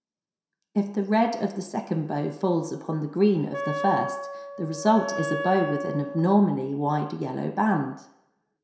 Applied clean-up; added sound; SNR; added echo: none; Wind instrument, woodwind instrument; 7 dB; reverberation time 0.6 s.